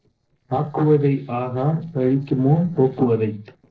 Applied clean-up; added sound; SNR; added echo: neural separator model SepFormer DNS4.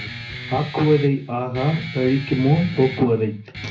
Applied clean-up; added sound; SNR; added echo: none; Guitar; 12 dB; reverberation time 0.4 s.